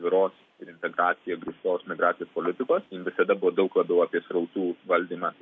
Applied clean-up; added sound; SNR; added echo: neural mask model Resemble Enhance denoiser.